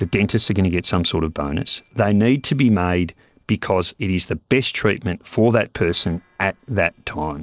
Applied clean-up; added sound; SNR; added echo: neural separator model SepFormer DNS4.